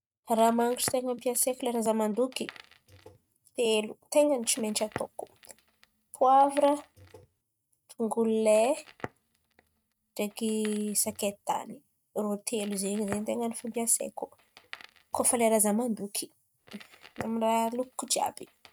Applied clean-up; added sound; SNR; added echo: neural mask model RNNoise.